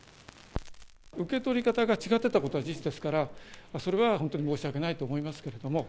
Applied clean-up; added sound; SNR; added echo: none; Crackle; 16 dB; none.